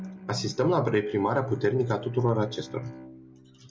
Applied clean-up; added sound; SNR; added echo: none; Bowed string instrument; 17 dB; none.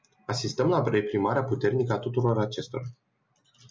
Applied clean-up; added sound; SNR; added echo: none; none; none; none.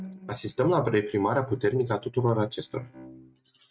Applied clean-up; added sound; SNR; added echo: neural mask model RNNoise.